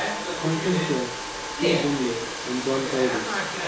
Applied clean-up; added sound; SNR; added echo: none; Domestic sounds, home sounds; 1 dB; reverberation time 0.5 s.